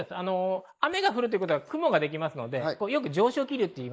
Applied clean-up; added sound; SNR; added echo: neural mask model Resemble Enhance denoiser.